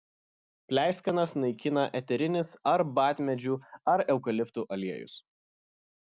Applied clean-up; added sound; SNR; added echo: none; none; none; none.